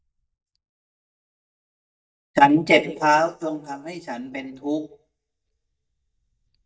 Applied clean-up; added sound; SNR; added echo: neural mask model DeepFilterNet 3.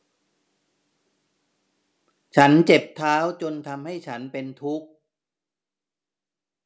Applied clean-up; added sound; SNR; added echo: none; none; none; none.